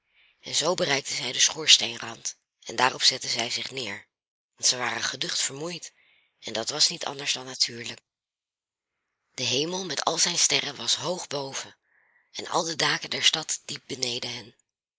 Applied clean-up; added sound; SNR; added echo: neural mask model Resemble Enhance denoiser.